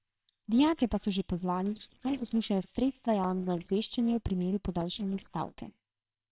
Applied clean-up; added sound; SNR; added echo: neural separator model SepFormer WHAMR!.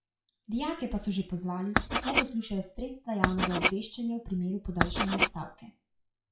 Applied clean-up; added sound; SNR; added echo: classical method WPE with log-MMSE.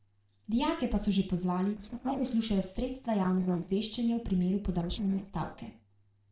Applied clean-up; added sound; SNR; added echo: neural separator model SepFormer DNS4.